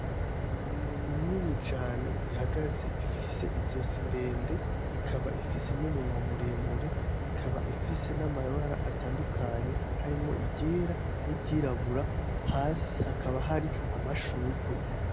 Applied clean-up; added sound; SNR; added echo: none; Fire; -3 dB; none.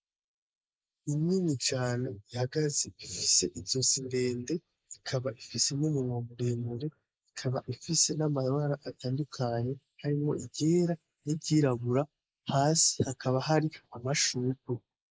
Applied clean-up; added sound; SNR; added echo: neural mask model Resemble Enhance denoiser.